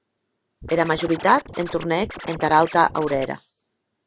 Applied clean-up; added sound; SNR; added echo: none; Scratching (performance technique); 13 dB; none.